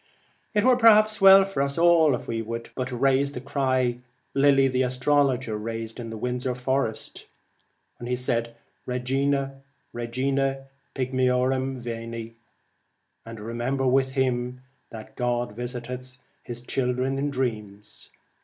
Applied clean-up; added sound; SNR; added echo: none; none; none; none.